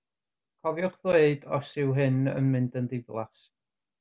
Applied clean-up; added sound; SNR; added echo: none; none; none; none.